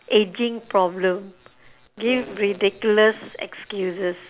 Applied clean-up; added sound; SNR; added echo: none; none; none; none.